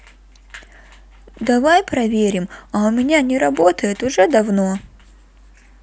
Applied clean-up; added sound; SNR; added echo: none; none; none; none.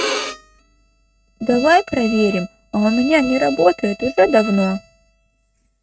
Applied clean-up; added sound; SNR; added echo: neural mask model RNNoise.